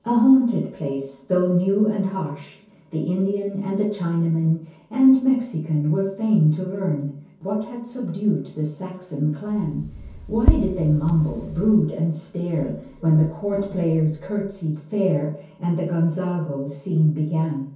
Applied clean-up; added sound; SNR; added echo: none; Tap; 4 dB; reverberation time 0.6 s.